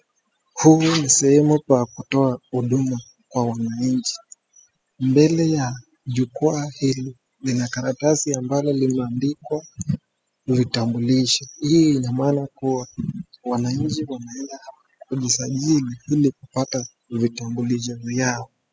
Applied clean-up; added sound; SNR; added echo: classical method spectral subtraction.